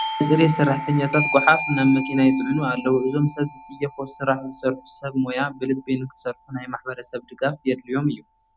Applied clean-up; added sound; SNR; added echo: none; Doorbell; 11 dB; none.